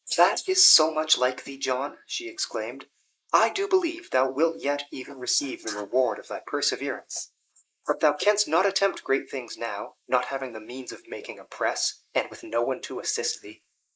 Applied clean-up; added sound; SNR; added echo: neural mask model Resemble Enhance denoiser.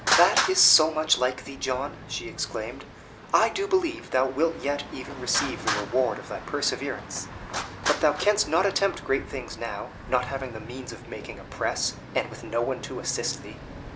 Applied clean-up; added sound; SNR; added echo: none; Traffic noise, roadway noise; 7 dB; none.